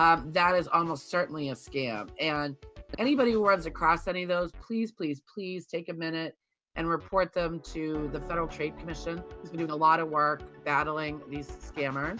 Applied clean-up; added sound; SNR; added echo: none; none; none; none.